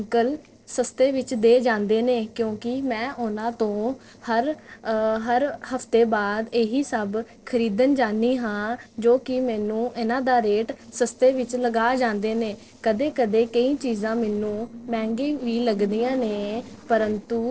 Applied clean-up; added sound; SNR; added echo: neural separator model SepFormer DNS4.